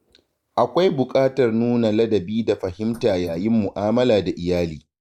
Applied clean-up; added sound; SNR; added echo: neural mask model Resemble Enhance denoiser.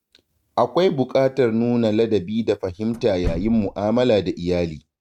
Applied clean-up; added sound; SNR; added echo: neural mask model RNNoise.